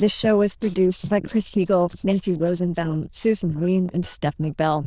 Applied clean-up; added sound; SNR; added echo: neural diffusion model UNIVERSE++.